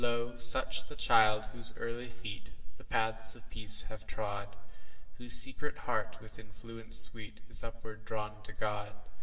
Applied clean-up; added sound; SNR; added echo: none; none; none; reverberation time 1.6 s.